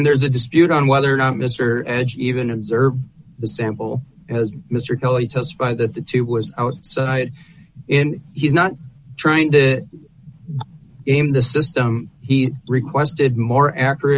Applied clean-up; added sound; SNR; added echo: none; none; none; none.